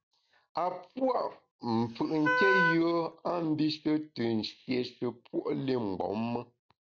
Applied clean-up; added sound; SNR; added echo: none; Wind instrument, woodwind instrument; -1 dB; none.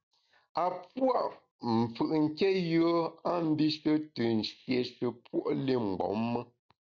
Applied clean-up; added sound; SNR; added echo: none; none; none; none.